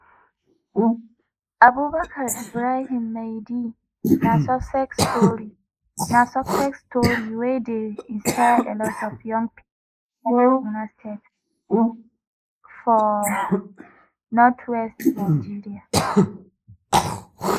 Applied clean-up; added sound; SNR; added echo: neural mask model Resemble Enhance denoiser.